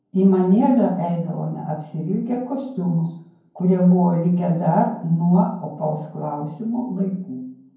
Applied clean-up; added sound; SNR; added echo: none; none; none; reverberation time 0.9 s.